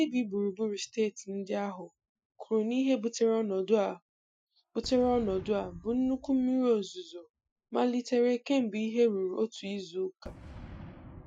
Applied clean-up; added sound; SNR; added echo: classical method Wiener filter.